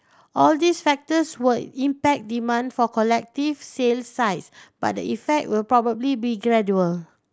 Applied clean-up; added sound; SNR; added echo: none; none; none; none.